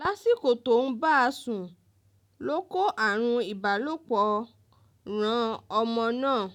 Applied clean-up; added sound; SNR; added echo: none; none; none; none.